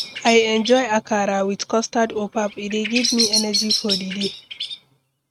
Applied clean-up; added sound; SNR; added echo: neural mask model RNNoise.